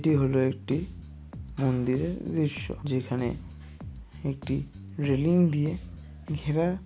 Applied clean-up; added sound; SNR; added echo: none; Bass guitar; 13 dB; none.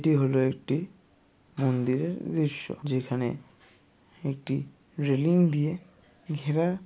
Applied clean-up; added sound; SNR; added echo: none; none; none; none.